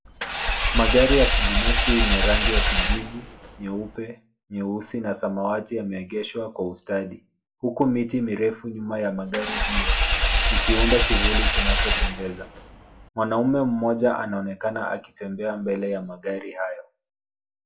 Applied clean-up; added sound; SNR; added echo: none; Engine / Vehicle; -5 dB; reverberation time 0.2 s.